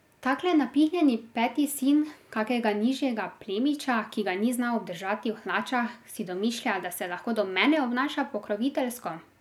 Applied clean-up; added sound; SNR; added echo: none; none; none; none.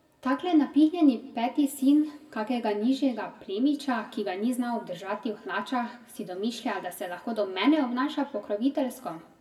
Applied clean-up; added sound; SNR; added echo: none; none; none; reverberation time 1.0 s.